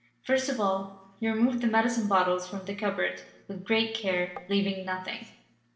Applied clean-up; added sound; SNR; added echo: neural separator model SepFormer DNS4.